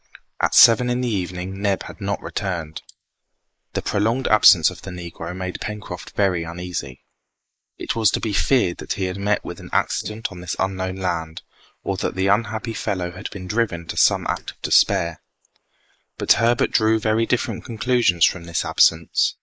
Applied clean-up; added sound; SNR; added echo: neural mask model Resemble Enhance denoiser.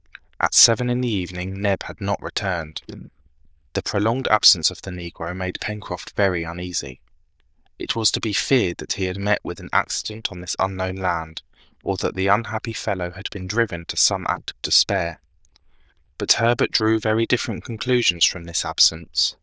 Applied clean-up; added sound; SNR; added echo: neural diffusion model UNIVERSE++.